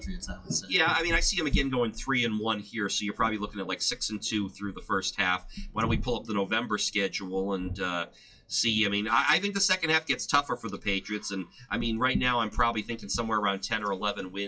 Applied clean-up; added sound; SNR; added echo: classical method WPE with log-MMSE.